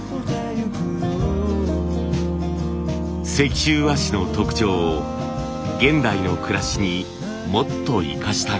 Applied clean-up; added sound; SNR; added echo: none; none; none; none.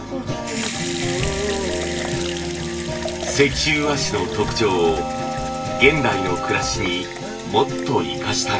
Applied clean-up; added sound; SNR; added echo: none; Sink (filling or washing) / Water tap, faucet / Liquid; 11 dB; reverberation time 0.1 s.